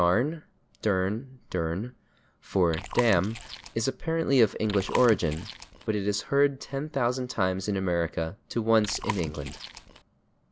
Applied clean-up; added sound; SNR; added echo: none; Chewing, mastication; 11 dB; none.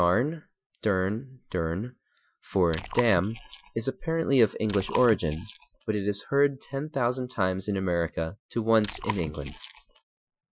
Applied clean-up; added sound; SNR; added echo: classical method Wiener filter.